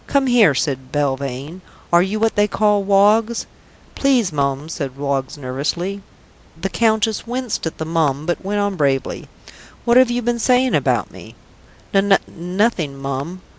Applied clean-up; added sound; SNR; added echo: none; none; none; none.